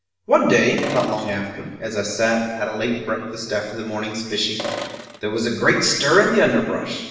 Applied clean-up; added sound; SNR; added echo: none; Sink (filling or washing); 10 dB; reverberation time 1.2 s.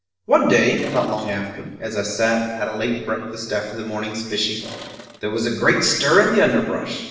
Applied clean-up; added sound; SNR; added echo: neural separator model SepFormer DNS4.